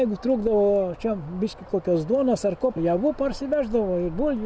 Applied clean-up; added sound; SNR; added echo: none; none; none; none.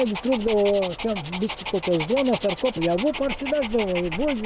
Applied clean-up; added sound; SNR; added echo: none; Dog; 10 dB; none.